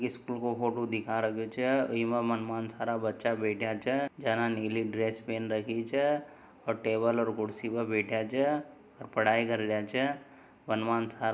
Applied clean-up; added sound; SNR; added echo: none; none; none; none.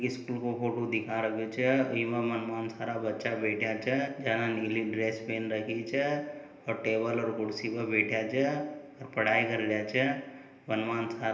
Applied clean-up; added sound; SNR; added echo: none; none; none; reverberation time 1.4 s.